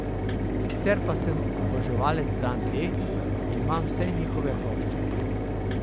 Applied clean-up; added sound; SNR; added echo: none; Mechanisms; -5 dB; none.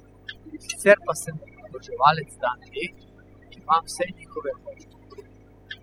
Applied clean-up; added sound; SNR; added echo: classical method spectral subtraction.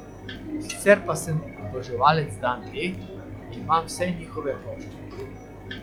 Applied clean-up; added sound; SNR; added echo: classical method log-MMSE.